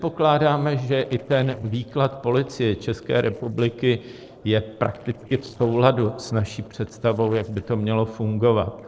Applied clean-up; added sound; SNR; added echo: neural separator model SepFormer DNS4.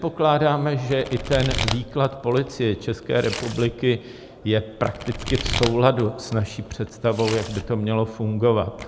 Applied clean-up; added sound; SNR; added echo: none; Domestic sounds, home sounds; 11 dB; none.